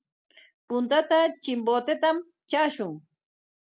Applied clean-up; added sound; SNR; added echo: none; none; none; none.